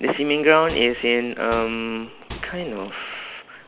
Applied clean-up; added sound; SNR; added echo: none; Microwave oven; 16 dB; none.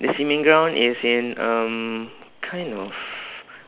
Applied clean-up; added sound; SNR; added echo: none; none; none; none.